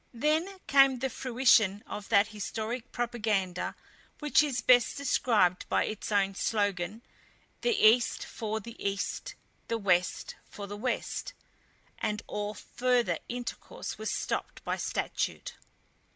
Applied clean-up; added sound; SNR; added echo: none; none; none; none.